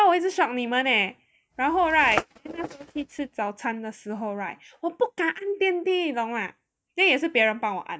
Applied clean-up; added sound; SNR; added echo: neural mask model RNNoise.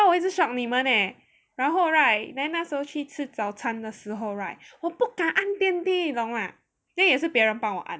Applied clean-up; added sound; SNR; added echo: none; none; none; none.